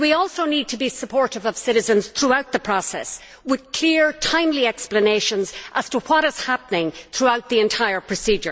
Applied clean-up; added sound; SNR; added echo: none; none; none; none.